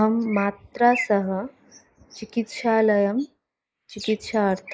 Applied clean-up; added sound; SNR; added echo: neural mask model Resemble Enhance denoiser.